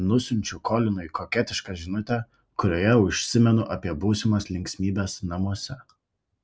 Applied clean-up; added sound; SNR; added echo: none; none; none; none.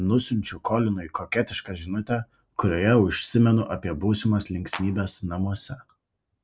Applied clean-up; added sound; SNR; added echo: none; Clapping; 13 dB; none.